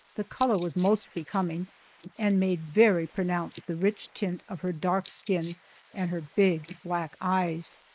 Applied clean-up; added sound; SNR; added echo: neural mask model Resemble Enhance denoiser.